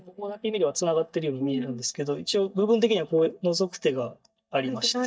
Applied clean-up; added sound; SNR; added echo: neural mask model DeepFilterNet 3.